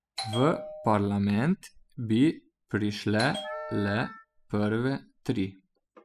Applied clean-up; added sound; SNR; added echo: classical method spectral subtraction.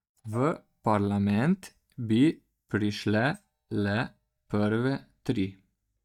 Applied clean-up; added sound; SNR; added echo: neural mask model DeepFilterNet 3.